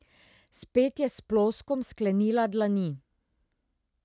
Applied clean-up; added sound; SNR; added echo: none; none; none; none.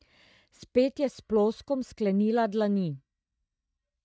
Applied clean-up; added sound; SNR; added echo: neural mask model DeepFilterNet 3.